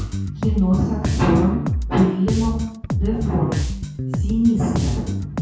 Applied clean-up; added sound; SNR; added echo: none; Bass guitar; 3 dB; reverberation time 0.6 s.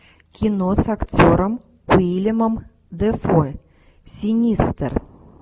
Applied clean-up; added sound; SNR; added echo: none; none; none; none.